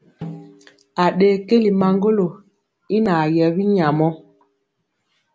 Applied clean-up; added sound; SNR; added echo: none; Snare drum; 19 dB; none.